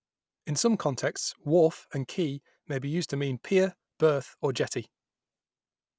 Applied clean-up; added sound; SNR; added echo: none; none; none; none.